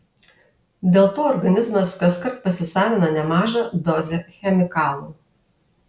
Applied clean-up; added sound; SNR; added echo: none; none; none; none.